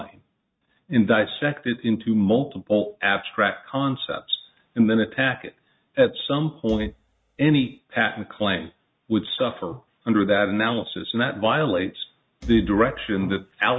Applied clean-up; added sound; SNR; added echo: neural mask model RNNoise.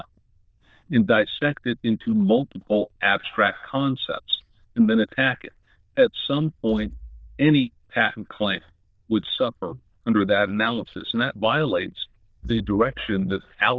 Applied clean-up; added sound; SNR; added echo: neural diffusion model UNIVERSE++.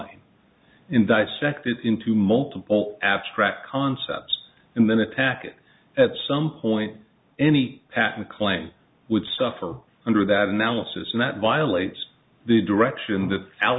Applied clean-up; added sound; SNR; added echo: none; none; none; none.